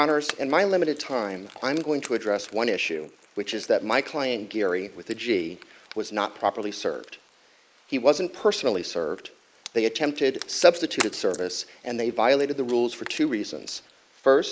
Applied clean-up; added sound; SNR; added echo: neural mask model Resemble Enhance denoiser.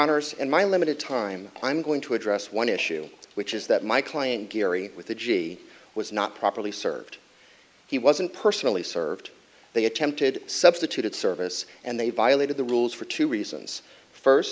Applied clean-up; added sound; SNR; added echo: none; none; none; none.